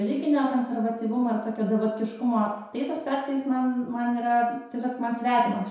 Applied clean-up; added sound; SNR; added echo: none; none; none; reverberation time 0.7 s.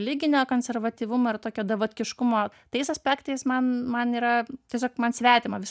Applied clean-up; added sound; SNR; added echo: none; none; none; none.